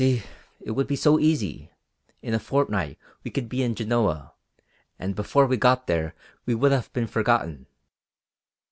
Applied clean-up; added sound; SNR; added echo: none; none; none; none.